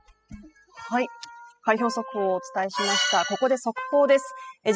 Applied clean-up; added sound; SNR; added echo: classical method spectral subtraction.